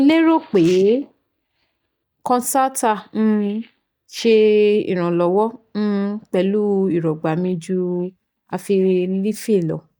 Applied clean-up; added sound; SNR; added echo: neural mask model DeepFilterNet 3.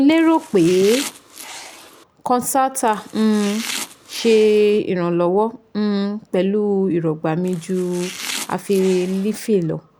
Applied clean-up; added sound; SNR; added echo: none; Domestic sounds, home sounds; 14 dB; none.